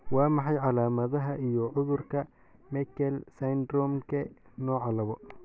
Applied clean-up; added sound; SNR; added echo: none; none; none; none.